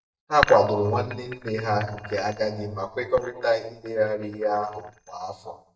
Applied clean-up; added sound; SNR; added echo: neural mask model DeepFilterNet 3.